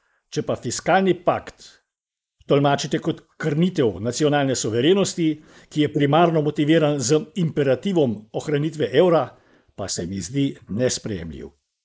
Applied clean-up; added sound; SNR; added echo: neural mask model Resemble Enhance denoiser.